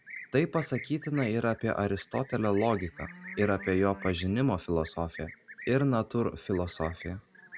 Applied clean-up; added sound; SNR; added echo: none; Livestock, farm animals, working animals; 17 dB; none.